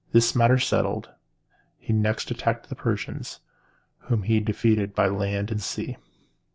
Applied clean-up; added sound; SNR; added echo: none; none; none; none.